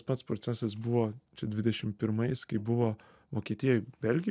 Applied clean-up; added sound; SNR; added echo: none; none; none; none.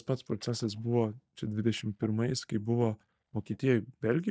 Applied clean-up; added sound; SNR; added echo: neural mask model DeepFilterNet 3.